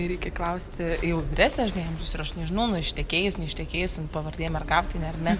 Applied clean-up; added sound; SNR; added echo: none; none; none; none.